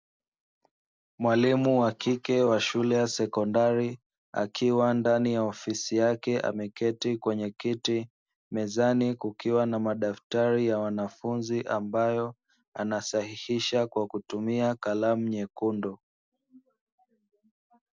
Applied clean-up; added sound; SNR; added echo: none; none; none; none.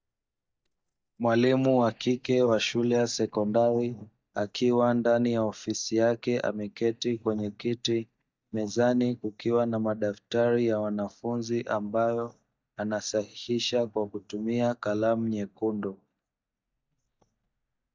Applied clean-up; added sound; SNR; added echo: neural mask model DeepFilterNet 3.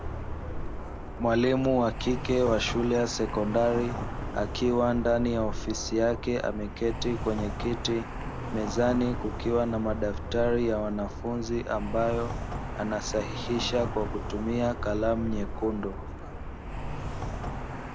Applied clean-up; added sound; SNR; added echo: none; Traffic noise, roadway noise; 5 dB; none.